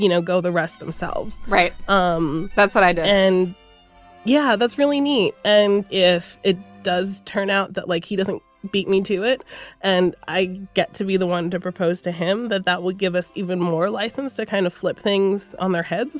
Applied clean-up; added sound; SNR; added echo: none; none; none; none.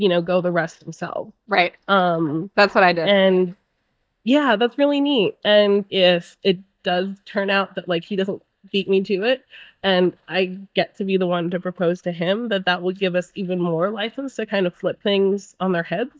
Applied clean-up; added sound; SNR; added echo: neural mask model DeepFilterNet 3.